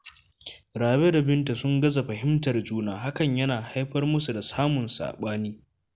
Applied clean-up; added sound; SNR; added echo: none; none; none; none.